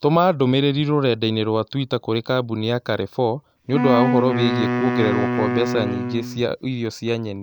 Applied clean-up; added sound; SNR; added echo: none; Wind instrument, woodwind instrument; 1 dB; none.